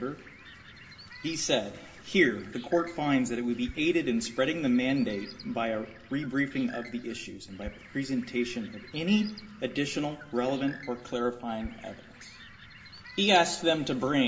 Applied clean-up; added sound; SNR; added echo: none; Bird; 19 dB; reverberation time 1.5 s.